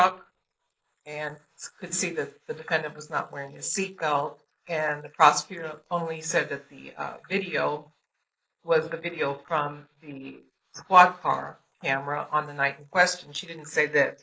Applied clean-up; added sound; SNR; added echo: neural mask model Resemble Enhance denoiser.